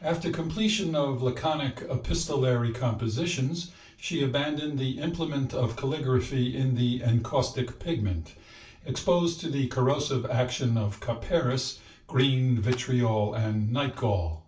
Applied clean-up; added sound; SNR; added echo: none; Clapping; 17 dB; reverberation time 0.3 s.